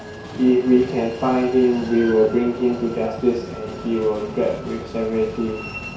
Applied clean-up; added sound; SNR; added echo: none; Train; 13 dB; reverberation time 0.6 s.